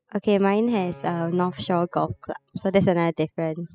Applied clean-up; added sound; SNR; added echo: classical method spectral subtraction.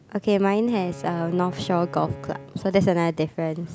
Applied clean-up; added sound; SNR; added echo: none; Bowed string instrument; 17 dB; none.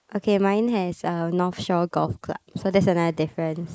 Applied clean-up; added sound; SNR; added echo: neural mask model Resemble Enhance denoiser.